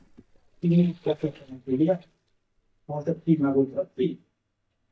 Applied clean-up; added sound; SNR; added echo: neural mask model DeepFilterNet 3.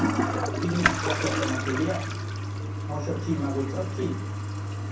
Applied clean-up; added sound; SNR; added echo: none; Toilet flush; -4 dB; reverberation time 0.6 s.